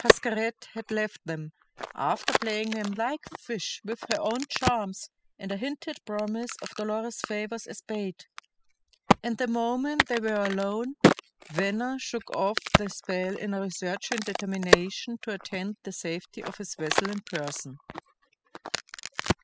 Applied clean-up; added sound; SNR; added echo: classical method spectral subtraction.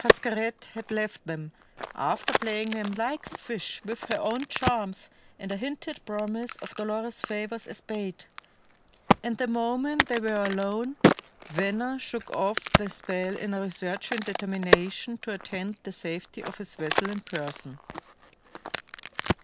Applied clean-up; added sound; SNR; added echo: none; Crack; 0 dB; none.